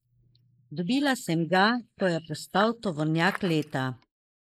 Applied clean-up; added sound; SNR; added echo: neural mask model Resemble Enhance denoiser.